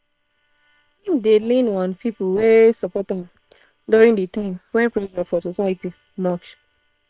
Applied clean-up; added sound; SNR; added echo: neural separator model SepFormer WHAM!.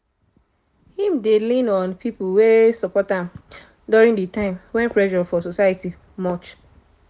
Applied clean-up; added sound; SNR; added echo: none; none; none; none.